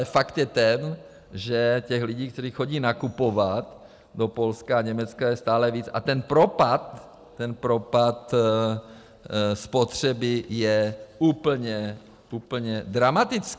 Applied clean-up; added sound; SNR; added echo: none; none; none; none.